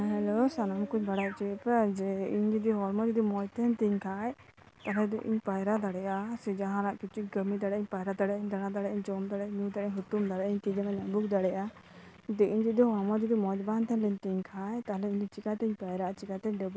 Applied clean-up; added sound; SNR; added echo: none; none; none; none.